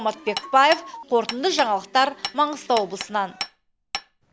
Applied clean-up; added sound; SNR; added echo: none; Hammer; 13 dB; none.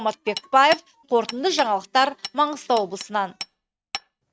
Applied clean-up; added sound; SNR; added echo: neural mask model RNNoise.